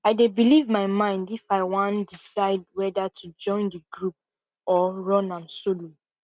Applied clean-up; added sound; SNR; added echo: none; none; none; none.